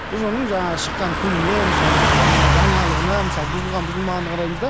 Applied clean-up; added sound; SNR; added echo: none; Car passing by / Truck; -4 dB; none.